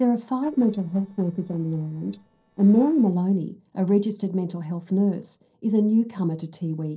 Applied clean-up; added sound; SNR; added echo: neural separator model SepFormer DNS4.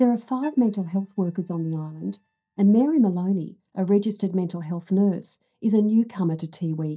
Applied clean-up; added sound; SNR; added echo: neural mask model DeepFilterNet 3.